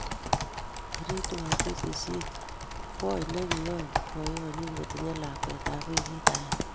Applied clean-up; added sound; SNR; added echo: none; Computer keyboard; -3 dB; none.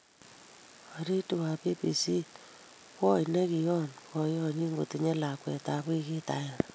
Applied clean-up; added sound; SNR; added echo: none; none; none; none.